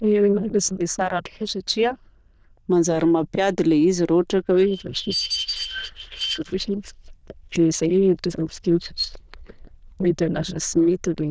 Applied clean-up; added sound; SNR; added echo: neural diffusion model UNIVERSE++.